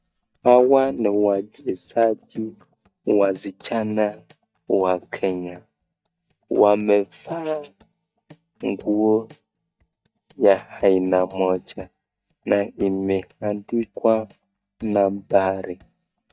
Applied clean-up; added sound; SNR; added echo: neural mask model DeepFilterNet 3.